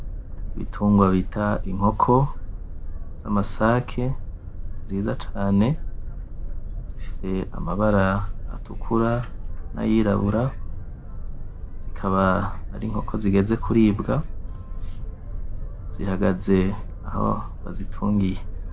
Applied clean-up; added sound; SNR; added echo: none; Boat, Water vehicle; 5 dB; none.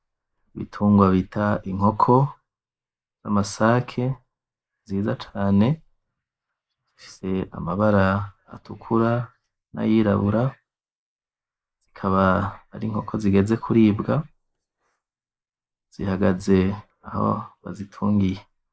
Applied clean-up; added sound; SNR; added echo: neural mask model Resemble Enhance denoiser.